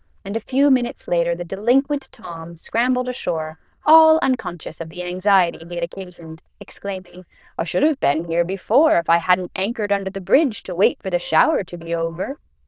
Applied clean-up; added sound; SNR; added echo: neural diffusion model UNIVERSE++.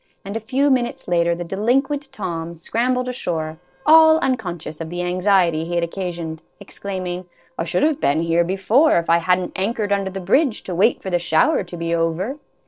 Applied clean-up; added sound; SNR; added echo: neural separator model SepFormer DNS4.